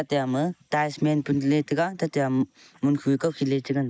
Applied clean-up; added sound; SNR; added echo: neural mask model Resemble Enhance denoiser.